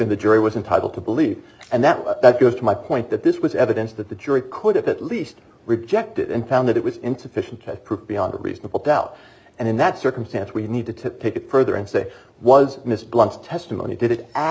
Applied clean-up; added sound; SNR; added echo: none; none; none; none.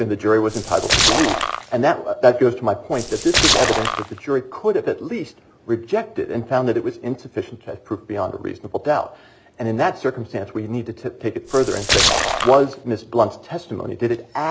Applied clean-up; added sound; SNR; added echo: none; Splash, splatter; -1 dB; none.